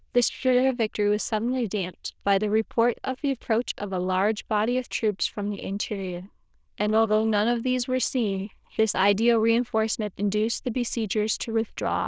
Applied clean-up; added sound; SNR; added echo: neural diffusion model UNIVERSE++.